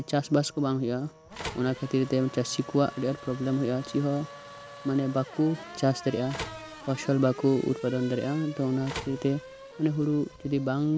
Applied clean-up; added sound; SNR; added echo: none; Race car, auto racing / Accelerating, revving, vroom + Telephone; 15 dB; none.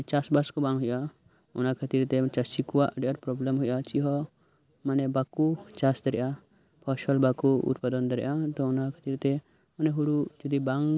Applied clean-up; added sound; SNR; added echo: none; none; none; none.